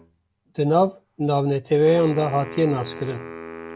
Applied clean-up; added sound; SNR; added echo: none; Wind instrument, woodwind instrument; 16 dB; none.